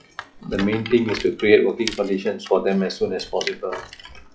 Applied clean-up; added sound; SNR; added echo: classical method log-MMSE.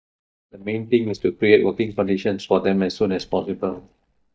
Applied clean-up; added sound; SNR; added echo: neural mask model DeepFilterNet 3.